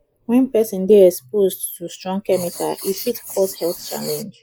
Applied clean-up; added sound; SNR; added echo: neural mask model Resemble Enhance denoiser.